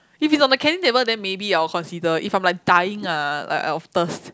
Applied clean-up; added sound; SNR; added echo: none; none; none; none.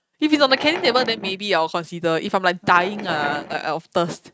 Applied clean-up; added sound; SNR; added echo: neural mask model RNNoise.